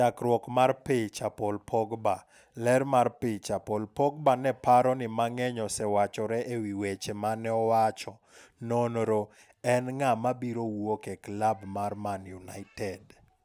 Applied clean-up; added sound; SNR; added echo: none; none; none; none.